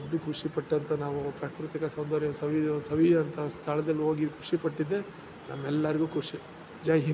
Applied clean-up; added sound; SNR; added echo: none; none; none; none.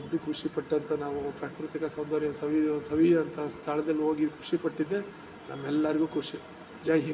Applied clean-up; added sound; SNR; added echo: none; none; none; reverberation time 0.5 s.